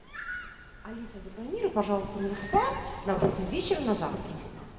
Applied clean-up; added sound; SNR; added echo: none; Waves, surf; 18 dB; reverberation time 1.9 s.